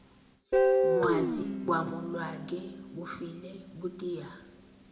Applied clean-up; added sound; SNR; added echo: none; Guitar; -5 dB; reverberation time 0.7 s.